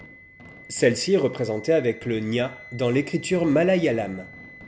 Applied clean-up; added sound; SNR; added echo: none; Wind instrument, woodwind instrument + Fireworks; 19 dB; none.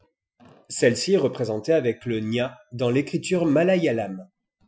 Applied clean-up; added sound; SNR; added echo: classical method Wiener filter.